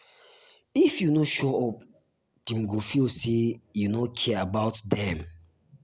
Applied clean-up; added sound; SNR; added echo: none; none; none; none.